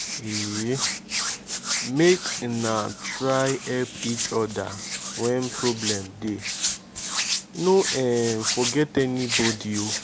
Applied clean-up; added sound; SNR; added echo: none; Hands; 2 dB; none.